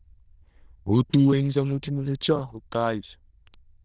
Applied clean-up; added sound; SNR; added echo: neural diffusion model UNIVERSE++.